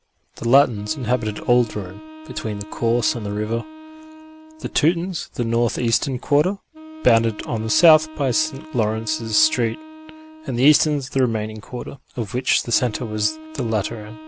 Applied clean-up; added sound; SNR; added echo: none; Wind instrument, woodwind instrument; 18 dB; none.